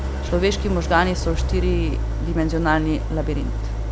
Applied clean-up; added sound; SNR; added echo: none; Idling; 0 dB; none.